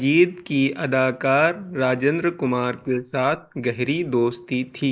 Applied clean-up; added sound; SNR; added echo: neural mask model Resemble Enhance denoiser.